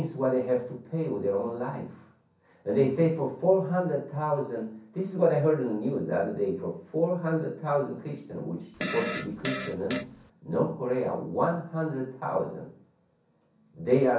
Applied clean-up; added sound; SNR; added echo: none; Fart; 7 dB; reverberation time 0.6 s.